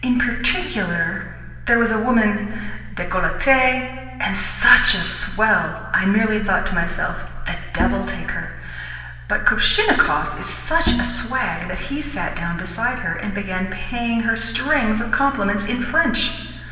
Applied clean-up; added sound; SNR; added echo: none; Bowed string instrument; 6 dB; reverberation time 1.4 s.